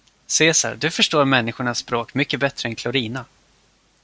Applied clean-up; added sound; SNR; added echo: none; none; none; none.